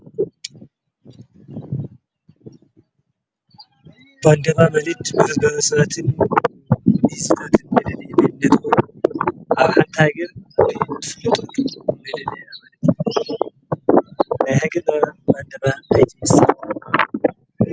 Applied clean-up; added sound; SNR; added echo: none; none; none; none.